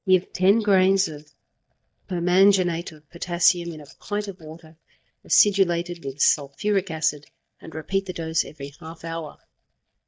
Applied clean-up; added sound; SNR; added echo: neural mask model DeepFilterNet 3.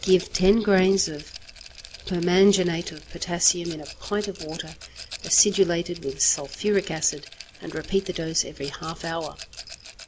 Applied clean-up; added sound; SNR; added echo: none; Rattle; 18 dB; none.